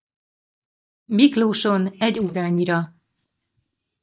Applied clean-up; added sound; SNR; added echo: neural mask model DeepFilterNet 3.